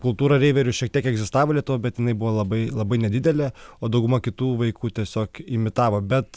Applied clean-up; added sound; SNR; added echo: none; none; none; none.